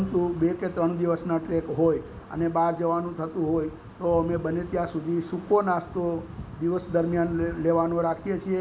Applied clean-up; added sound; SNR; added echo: none; none; none; none.